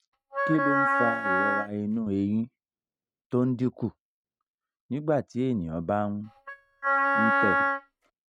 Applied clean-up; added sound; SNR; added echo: neural mask model RNNoise.